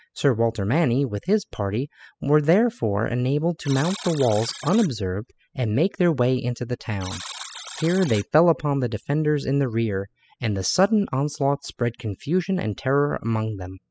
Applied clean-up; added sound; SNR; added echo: classical method spectral subtraction.